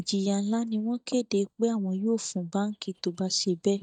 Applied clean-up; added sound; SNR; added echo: neural mask model DeepFilterNet 3.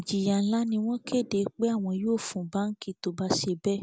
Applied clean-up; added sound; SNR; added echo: none; none; none; none.